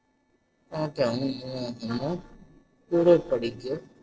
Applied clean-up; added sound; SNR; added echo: neural separator model SepFormer DNS4.